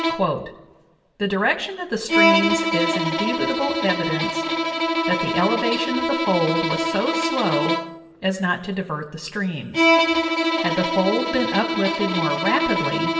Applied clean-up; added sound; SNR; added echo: none; Bowed string instrument; -2 dB; reverberation time 0.9 s.